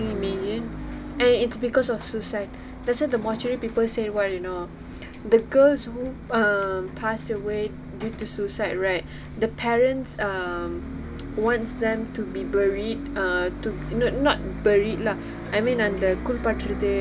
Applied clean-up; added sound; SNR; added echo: none; Bus; 9 dB; none.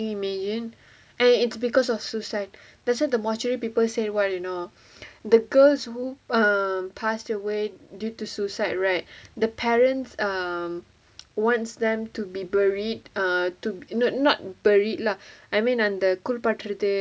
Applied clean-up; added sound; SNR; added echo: none; none; none; none.